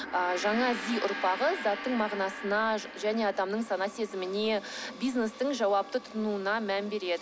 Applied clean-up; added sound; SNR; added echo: none; Gong; 12 dB; none.